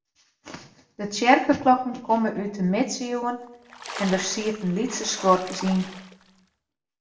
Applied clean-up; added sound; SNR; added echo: none; Splash, splatter; 14 dB; reverberation time 0.5 s.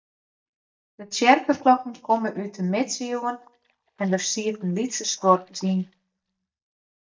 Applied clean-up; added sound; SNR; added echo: neural mask model DeepFilterNet 3.